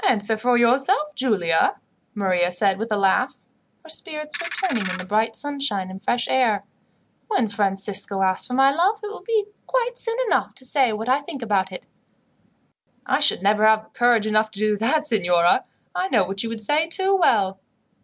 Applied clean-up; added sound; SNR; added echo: none; Ratchet, pawl; 5 dB; none.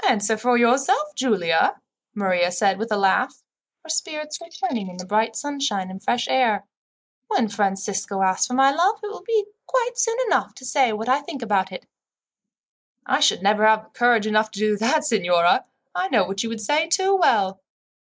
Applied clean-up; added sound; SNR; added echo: neural mask model Resemble Enhance denoiser.